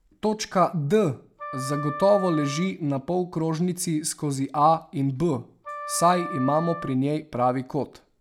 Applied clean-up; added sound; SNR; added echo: none; Wind instrument, woodwind instrument; 12 dB; none.